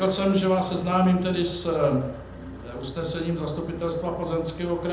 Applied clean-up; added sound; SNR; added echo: none; Motor vehicle (road); 16 dB; reverberation time 0.8 s.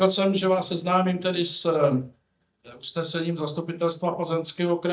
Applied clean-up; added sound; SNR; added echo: neural mask model DeepFilterNet 3.